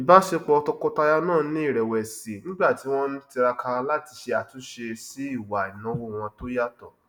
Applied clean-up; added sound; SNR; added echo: none; none; none; none.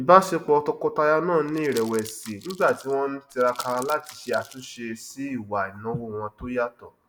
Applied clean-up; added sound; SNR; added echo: none; Crumpling, crinkling; 19 dB; none.